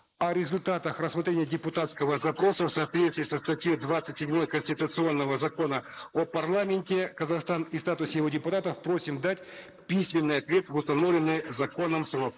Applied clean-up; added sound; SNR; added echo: neural mask model Resemble Enhance denoiser.